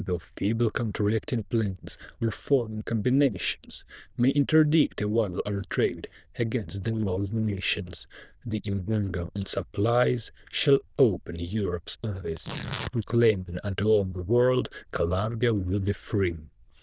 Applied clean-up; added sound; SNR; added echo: neural diffusion model UNIVERSE++.